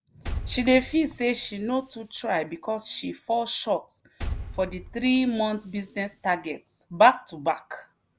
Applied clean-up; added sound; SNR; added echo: none; Liquid; 13 dB; none.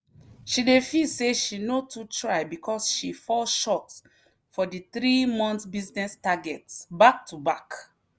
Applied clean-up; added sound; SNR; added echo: none; none; none; none.